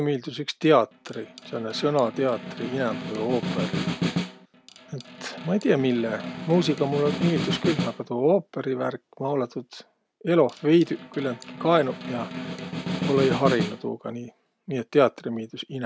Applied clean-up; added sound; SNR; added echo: none; Snare drum; 6 dB; none.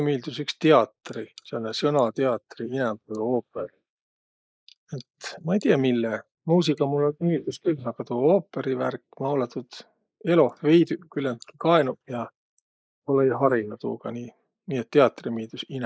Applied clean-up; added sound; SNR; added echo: neural mask model Resemble Enhance denoiser.